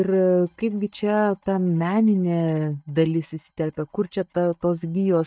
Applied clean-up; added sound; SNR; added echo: neural mask model DeepFilterNet 3.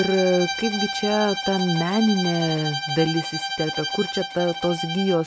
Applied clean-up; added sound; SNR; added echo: none; Bowed string instrument; 6 dB; none.